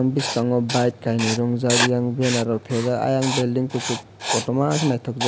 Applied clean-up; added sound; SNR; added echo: none; Writing; 7 dB; none.